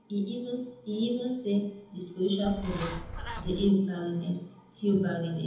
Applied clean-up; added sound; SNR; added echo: none; Bird; 7 dB; reverberation time 1.0 s.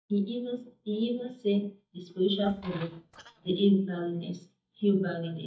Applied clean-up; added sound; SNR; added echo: neural mask model DeepFilterNet 3.